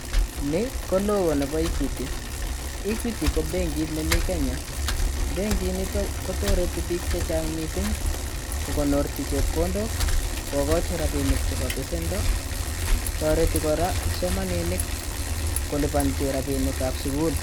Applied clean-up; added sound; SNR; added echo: none; Bicycle; -2 dB; none.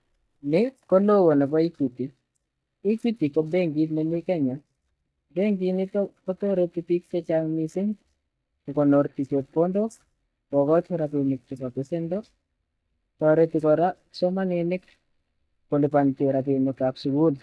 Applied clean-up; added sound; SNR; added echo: neural mask model DeepFilterNet 3.